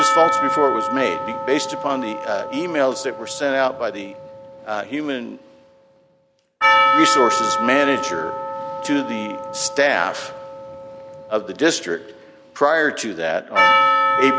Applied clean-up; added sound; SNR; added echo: none; Percussion; 0 dB; none.